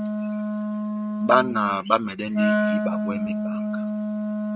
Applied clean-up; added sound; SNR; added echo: neural mask model RNNoise.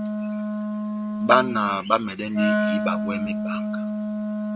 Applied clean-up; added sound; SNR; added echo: none; Wind instrument, woodwind instrument; 0 dB; none.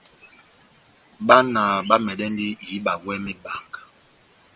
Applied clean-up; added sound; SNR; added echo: none; none; none; none.